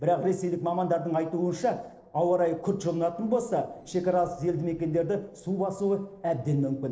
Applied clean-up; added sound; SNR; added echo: neural separator model SepFormer DNS4.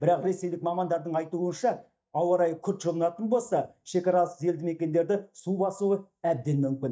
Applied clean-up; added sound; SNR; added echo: neural mask model DeepFilterNet 3.